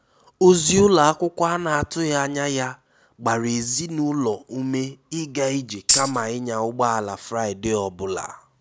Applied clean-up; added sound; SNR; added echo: none; Tambourine; 0 dB; none.